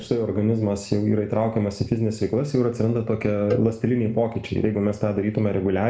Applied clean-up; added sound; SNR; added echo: none; Cowbell; 13 dB; reverberation time 0.4 s.